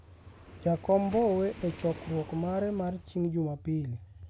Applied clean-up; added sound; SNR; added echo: none; Waves, surf; 19 dB; none.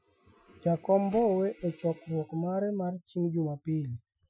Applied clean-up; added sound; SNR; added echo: classical method Wiener filter.